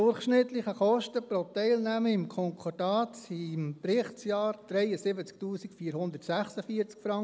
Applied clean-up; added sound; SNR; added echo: none; none; none; none.